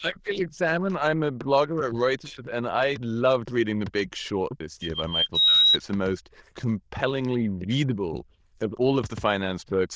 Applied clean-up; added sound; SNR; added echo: neural diffusion model UNIVERSE++.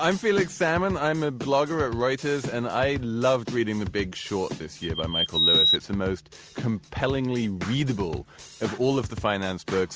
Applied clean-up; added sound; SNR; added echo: none; Bird vocalization, bird call, bird song; -4 dB; none.